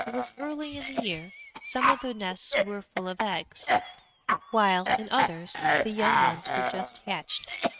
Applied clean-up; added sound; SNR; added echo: neural mask model RNNoise.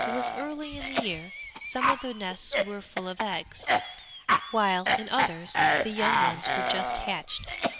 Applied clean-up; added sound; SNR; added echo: none; Cough; -3 dB; none.